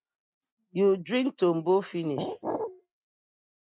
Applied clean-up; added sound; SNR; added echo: neural mask model RNNoise.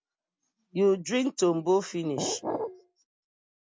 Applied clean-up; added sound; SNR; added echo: none; Glass; 5 dB; none.